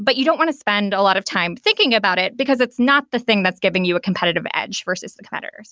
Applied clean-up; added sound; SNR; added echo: none; none; none; none.